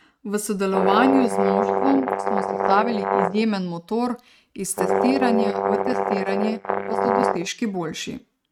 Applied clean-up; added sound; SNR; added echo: neural mask model RNNoise.